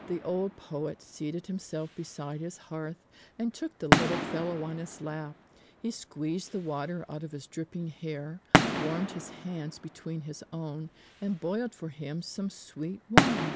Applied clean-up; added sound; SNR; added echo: none; Fireworks; -2 dB; none.